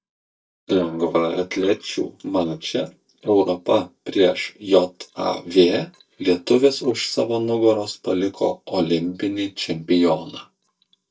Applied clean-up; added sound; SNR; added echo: neural mask model DeepFilterNet 3.